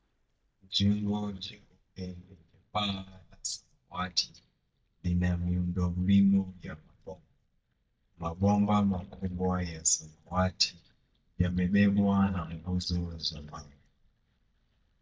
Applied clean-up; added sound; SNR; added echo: neural mask model DeepFilterNet 3.